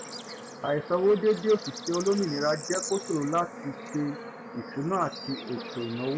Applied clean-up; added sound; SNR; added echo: none; Bird / Insect / Frog; 10 dB; none.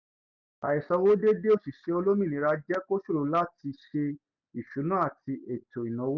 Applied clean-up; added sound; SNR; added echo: none; none; none; none.